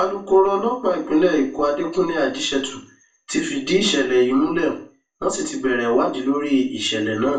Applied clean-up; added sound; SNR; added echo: none; none; none; reverberation time 0.3 s.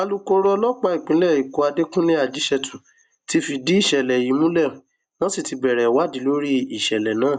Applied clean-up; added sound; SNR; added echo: none; none; none; none.